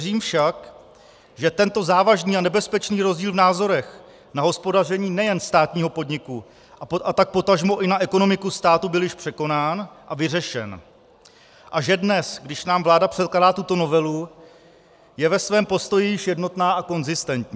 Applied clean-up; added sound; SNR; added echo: none; none; none; none.